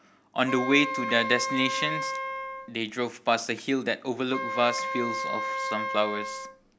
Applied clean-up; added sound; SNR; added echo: none; Wind instrument, woodwind instrument; 3 dB; none.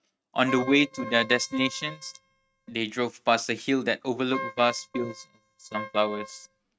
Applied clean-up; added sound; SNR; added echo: neural mask model RNNoise.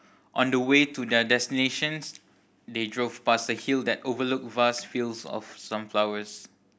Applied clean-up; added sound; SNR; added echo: none; none; none; none.